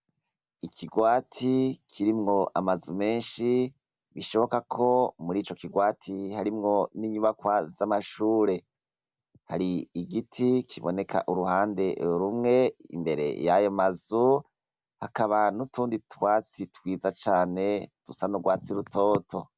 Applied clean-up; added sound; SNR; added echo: none; none; none; none.